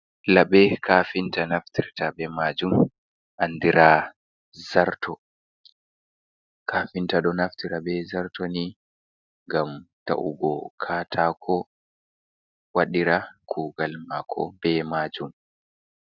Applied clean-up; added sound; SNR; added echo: none; none; none; none.